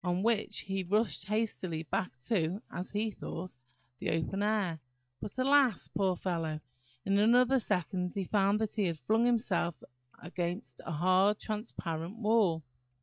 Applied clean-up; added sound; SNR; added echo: neural mask model DeepFilterNet 3.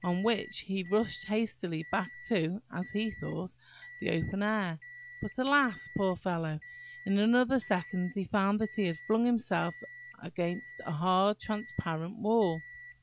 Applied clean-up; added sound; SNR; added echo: none; Microwave oven; 19 dB; none.